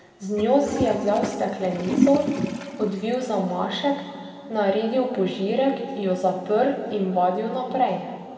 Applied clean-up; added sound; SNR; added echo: none; Toilet flush; 4 dB; reverberation time 2.1 s.